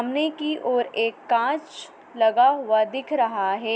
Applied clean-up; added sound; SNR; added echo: none; none; none; none.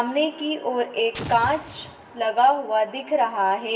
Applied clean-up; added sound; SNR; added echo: none; Explosion; 15 dB; reverberation time 1.0 s.